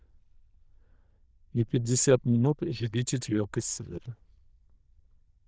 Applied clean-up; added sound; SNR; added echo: neural diffusion model UNIVERSE++.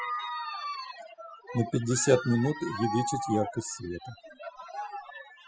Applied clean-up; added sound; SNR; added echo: classical method spectral subtraction.